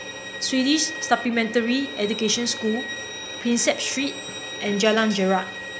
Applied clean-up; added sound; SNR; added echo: none; Bowed string instrument; 10 dB; none.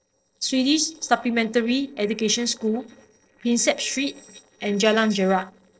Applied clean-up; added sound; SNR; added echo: neural separator model SepFormer DNS4.